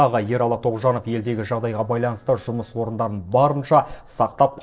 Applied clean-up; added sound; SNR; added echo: neural separator model SepFormer DNS4.